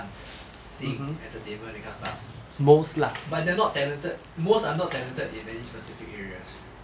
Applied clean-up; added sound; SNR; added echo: none; Door; 20 dB; none.